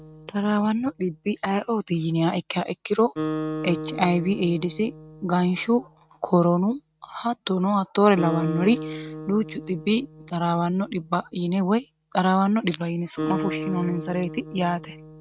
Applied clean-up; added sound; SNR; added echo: neural mask model RNNoise.